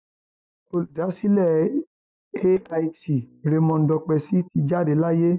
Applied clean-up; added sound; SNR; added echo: neural mask model DeepFilterNet 3.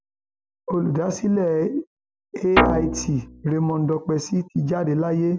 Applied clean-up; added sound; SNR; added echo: none; Guitar; -1 dB; none.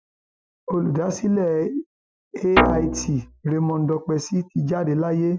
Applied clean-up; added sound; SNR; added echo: classical method Wiener filter.